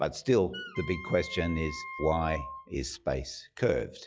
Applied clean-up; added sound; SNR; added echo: classical method log-MMSE.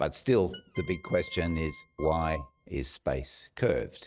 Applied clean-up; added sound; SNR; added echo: neural mask model RNNoise.